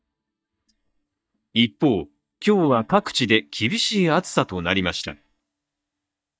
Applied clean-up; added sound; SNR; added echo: neural mask model DeepFilterNet 3.